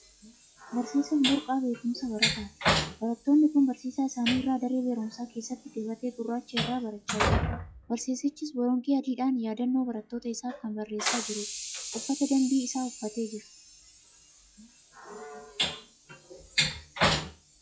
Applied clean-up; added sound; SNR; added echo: classical method log-MMSE.